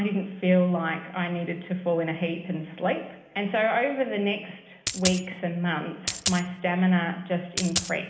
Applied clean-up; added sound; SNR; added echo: none; Coin (dropping); 4 dB; reverberation time 1.0 s.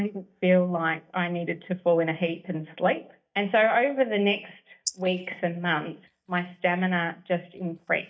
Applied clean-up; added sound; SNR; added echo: neural mask model DeepFilterNet 3.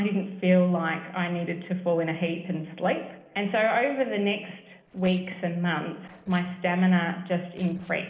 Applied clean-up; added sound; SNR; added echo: neural separator model SepFormer DNS4.